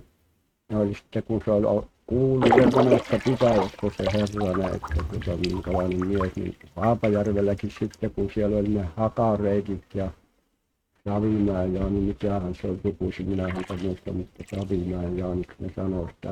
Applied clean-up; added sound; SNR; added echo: neural mask model RNNoise.